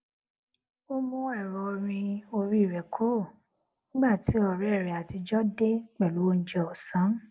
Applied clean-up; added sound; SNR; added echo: none; none; none; none.